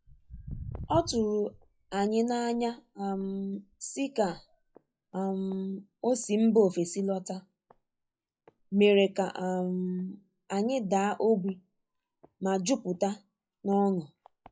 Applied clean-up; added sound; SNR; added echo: classical method log-MMSE.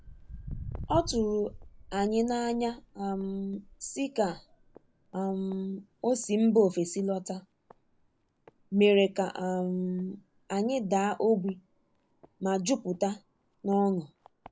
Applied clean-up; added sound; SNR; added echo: none; Walk, footsteps; 17 dB; none.